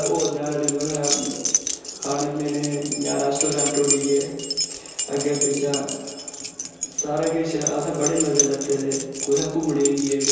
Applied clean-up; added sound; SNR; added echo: none; Keys jangling; 3 dB; reverberation time 1.2 s.